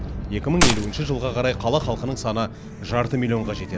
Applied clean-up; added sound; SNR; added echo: none; Gunshot, gunfire; 4 dB; none.